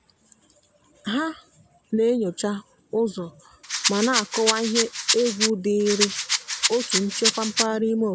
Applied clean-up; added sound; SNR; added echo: none; Rattle; 0 dB; none.